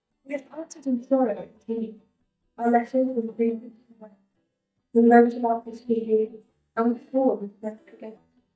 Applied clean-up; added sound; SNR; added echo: neural mask model DeepFilterNet 3.